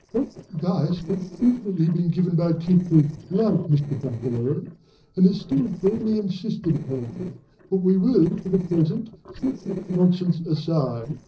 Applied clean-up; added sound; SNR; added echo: neural separator model SepFormer DNS4.